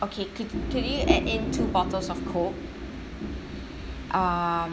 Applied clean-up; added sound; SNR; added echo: none; none; none; none.